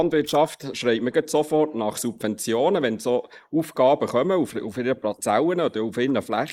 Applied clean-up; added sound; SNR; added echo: neural mask model Resemble Enhance denoiser.